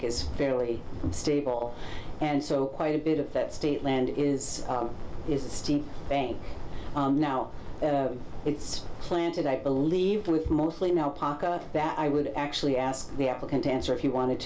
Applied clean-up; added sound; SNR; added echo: none; none; none; none.